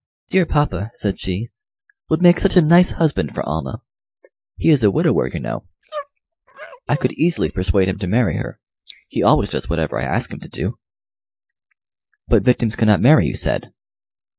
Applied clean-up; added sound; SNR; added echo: neural mask model DeepFilterNet 3.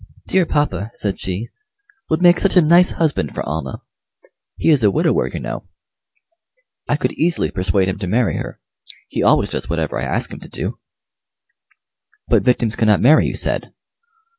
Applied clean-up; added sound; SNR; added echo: none; none; none; none.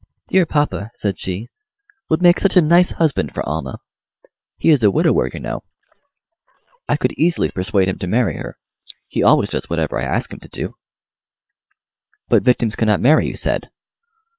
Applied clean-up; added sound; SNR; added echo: neural separator model SepFormer WHAM!.